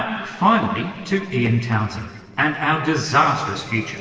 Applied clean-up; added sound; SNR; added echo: neural separator model SepFormer DNS4.